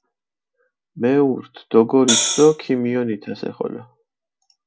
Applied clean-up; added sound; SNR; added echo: none; Hi-hat; 0 dB; none.